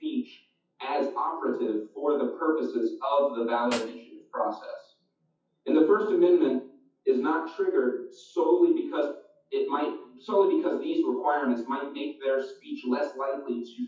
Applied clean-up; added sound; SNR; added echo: classical method WPE with log-MMSE.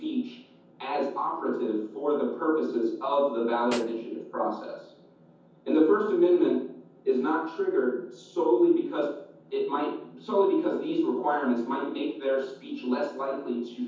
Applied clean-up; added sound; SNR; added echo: none; Snare drum; 14 dB; reverberation time 0.6 s.